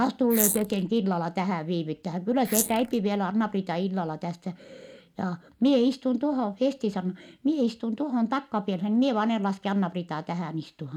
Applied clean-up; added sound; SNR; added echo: neural mask model Resemble Enhance denoiser.